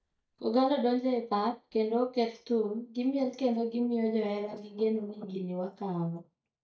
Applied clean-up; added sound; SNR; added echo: neural mask model DeepFilterNet 3.